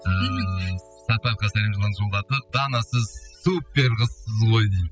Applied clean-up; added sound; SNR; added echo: classical method spectral subtraction.